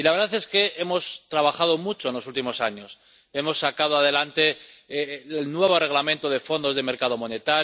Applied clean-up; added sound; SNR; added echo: none; none; none; none.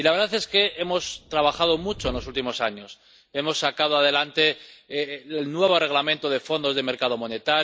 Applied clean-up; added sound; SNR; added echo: none; Subway, metro, underground; 18 dB; none.